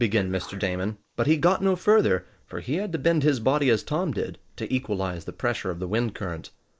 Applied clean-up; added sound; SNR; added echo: neural mask model Resemble Enhance denoiser.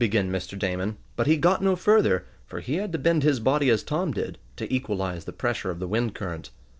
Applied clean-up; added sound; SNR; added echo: none; none; none; none.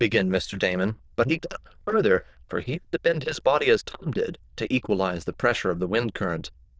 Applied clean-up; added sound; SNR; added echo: neural diffusion model UNIVERSE++.